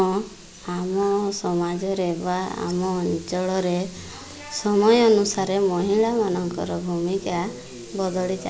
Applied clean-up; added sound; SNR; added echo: none; none; none; none.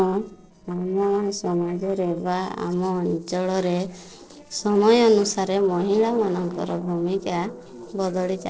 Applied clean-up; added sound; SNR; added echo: neural separator model SepFormer DNS4.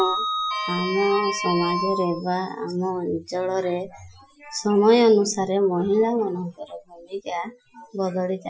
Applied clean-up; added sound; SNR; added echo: classical method Wiener filter.